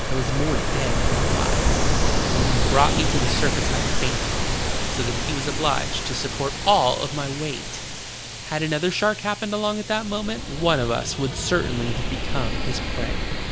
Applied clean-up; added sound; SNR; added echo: none; Ocean; -3 dB; none.